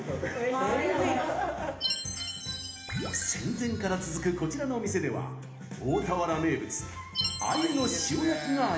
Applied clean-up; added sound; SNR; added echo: none; Chime; 10 dB; reverberation time 1.0 s.